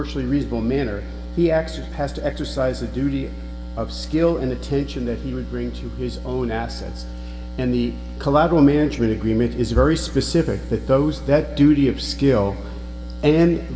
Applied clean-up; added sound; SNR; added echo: none; none; none; reverberation time 2.5 s.